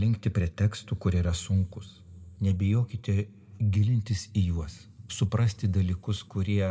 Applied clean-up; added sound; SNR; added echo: none; none; none; reverberation time 1.1 s.